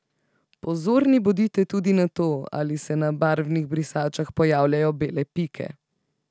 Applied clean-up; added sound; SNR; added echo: none; none; none; none.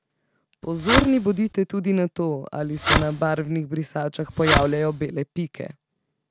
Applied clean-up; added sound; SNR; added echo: none; Fireworks; 0 dB; none.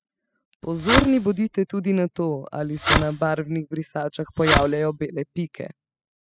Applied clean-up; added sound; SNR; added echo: classical method spectral subtraction.